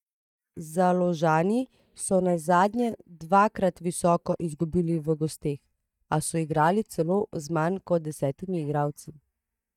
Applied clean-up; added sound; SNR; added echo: neural mask model DeepFilterNet 3.